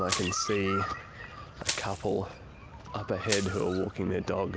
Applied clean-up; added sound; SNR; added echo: none; Crushing; 8 dB; none.